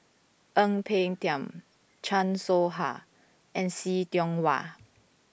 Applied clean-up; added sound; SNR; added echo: none; none; none; none.